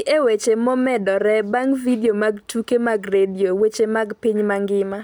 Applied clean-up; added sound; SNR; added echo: none; none; none; none.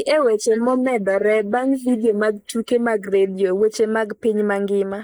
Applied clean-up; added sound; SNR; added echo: neural mask model Resemble Enhance denoiser.